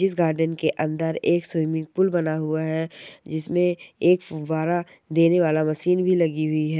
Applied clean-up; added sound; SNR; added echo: none; none; none; none.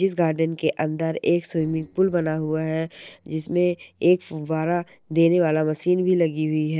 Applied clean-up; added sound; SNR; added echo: neural separator model SepFormer DNS4.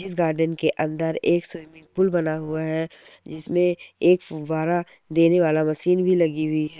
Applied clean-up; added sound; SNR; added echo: neural separator model SepFormer WHAM!.